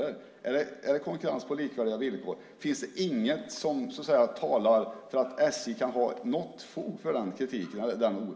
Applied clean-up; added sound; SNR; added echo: none; none; none; reverberation time 1.7 s.